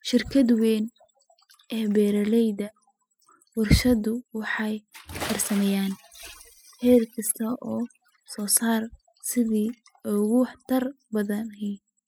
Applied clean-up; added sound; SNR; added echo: classical method spectral subtraction.